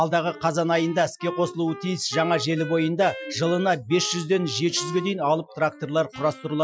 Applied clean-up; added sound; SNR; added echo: classical method Wiener filter.